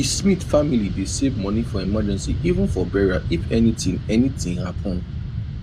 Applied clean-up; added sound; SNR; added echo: none; Fixed-wing aircraft, airplane; 4 dB; none.